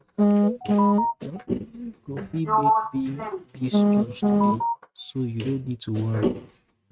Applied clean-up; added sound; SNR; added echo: neural mask model RNNoise.